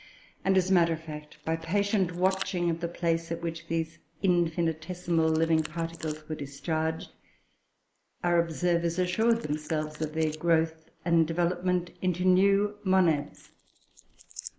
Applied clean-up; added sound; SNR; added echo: neural mask model Resemble Enhance denoiser.